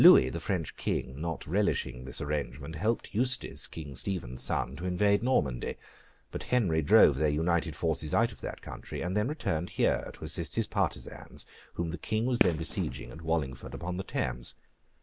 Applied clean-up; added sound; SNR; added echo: none; Fireworks; 8 dB; none.